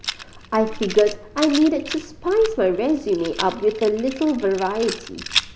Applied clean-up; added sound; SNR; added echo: none; Rattle; 10 dB; none.